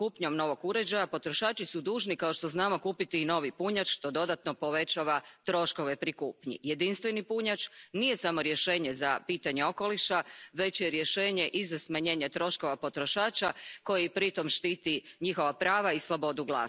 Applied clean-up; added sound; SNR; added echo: none; none; none; none.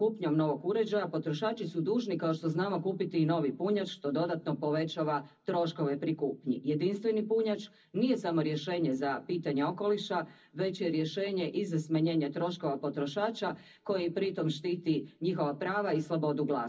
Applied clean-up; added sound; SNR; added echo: none; none; none; reverberation time 0.4 s.